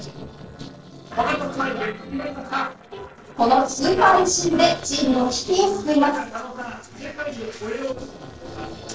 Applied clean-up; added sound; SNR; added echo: neural separator model SepFormer DNS4.